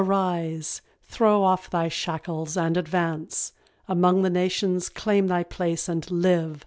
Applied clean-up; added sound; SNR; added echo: none; none; none; none.